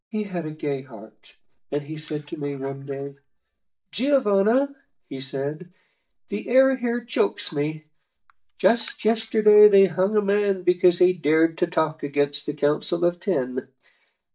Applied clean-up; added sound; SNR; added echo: neural mask model DeepFilterNet 3.